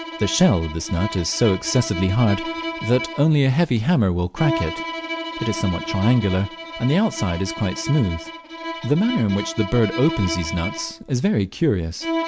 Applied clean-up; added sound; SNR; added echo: none; Bowed string instrument; 9 dB; none.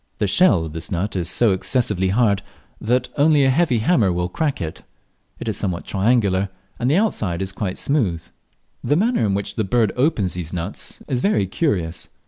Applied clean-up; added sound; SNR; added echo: none; none; none; none.